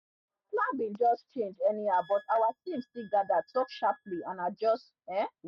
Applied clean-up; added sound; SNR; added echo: neural mask model RNNoise.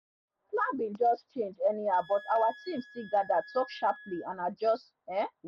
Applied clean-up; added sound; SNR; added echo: none; Wind instrument, woodwind instrument; 20 dB; none.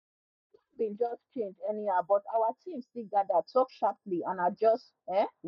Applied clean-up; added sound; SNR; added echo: neural mask model DeepFilterNet 3.